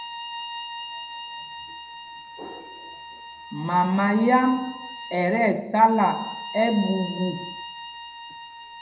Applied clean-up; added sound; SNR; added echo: none; Bowed string instrument; 12 dB; reverberation time 0.3 s.